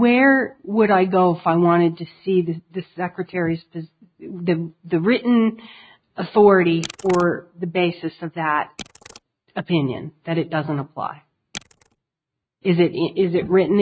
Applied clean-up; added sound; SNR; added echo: neural mask model RNNoise.